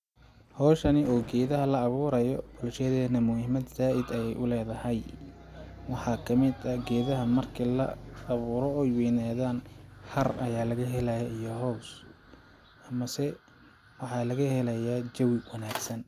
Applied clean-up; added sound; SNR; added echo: none; Thunder; 20 dB; none.